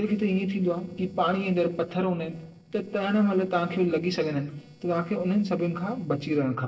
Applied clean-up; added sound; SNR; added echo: neural separator model SepFormer DNS4.